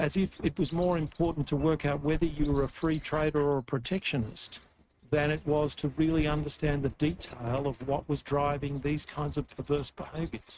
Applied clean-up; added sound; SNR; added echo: neural mask model RNNoise.